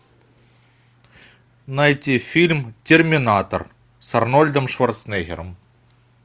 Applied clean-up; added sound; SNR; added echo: none; none; none; none.